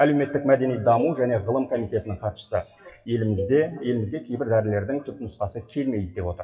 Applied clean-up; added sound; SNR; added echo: classical method WPE with log-MMSE.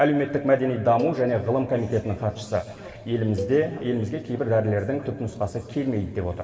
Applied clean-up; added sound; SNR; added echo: none; Cowbell; 15 dB; reverberation time 2.5 s.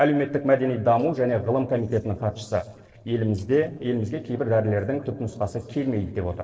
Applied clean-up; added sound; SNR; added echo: neural separator model SepFormer DNS4.